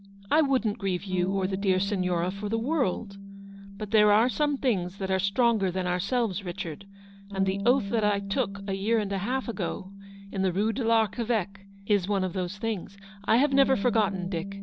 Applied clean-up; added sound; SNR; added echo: none; Bass guitar; 10 dB; none.